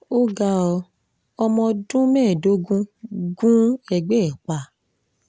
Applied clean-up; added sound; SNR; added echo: none; none; none; none.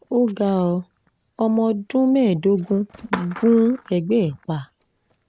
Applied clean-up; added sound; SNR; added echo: none; Skateboard; 18 dB; none.